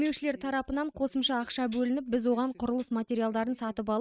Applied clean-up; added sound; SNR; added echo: neural mask model RNNoise.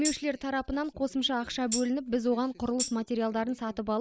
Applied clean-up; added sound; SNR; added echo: neural mask model Resemble Enhance denoiser.